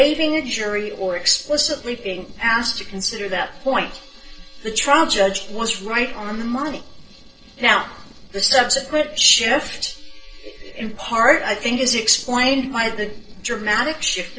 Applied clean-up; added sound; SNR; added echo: neural separator model SepFormer DNS4.